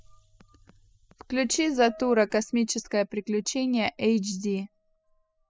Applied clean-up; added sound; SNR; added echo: classical method spectral subtraction.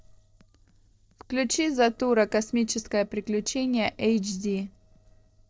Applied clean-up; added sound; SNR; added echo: neural separator model SepFormer DNS4.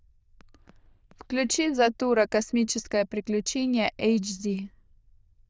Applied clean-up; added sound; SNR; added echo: neural diffusion model UNIVERSE++.